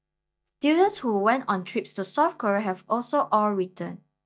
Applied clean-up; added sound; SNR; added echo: neural mask model DeepFilterNet 3.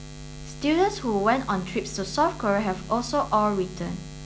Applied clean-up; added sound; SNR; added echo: none; Buzz; 14 dB; none.